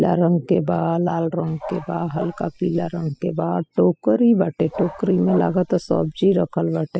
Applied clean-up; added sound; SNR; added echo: classical method spectral subtraction.